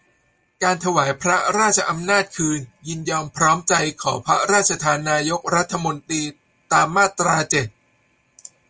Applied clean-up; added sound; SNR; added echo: none; none; none; none.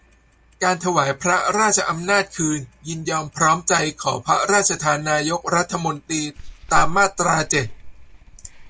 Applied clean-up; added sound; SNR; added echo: none; Clock; 12 dB; none.